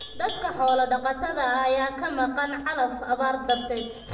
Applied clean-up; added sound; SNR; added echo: none; Livestock, farm animals, working animals; 17 dB; reverberation time 0.7 s.